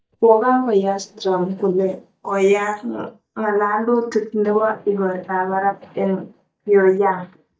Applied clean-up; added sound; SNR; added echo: neural mask model DeepFilterNet 3.